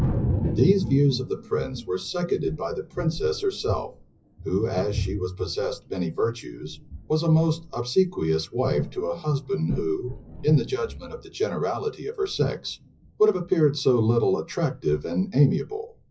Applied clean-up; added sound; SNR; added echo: classical method WPE with log-MMSE.